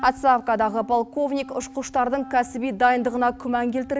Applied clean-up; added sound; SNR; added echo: none; Wind instrument, woodwind instrument; 19 dB; none.